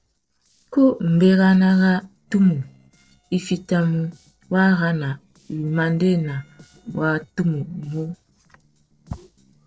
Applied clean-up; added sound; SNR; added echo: neural separator model SepFormer DNS4.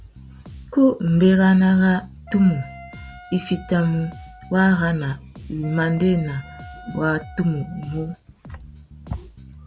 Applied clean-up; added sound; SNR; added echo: none; Wind instrument, woodwind instrument + Bass guitar; 18 dB; none.